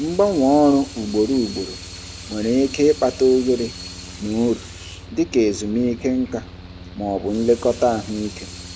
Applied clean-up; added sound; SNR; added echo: none; Mechanical fan + Sink (filling or washing) / Water tap, faucet; 15 dB; none.